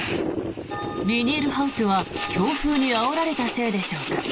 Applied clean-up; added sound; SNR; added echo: none; Bell; 14 dB; none.